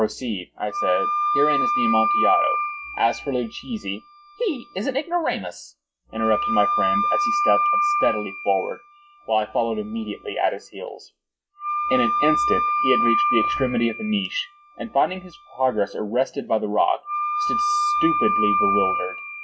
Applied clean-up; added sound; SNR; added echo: classical method log-MMSE.